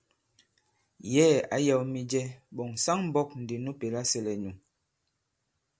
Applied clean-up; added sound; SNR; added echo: none; none; none; none.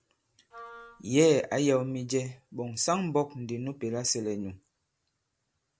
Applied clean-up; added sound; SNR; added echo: none; Wind instrument, woodwind instrument; 19 dB; none.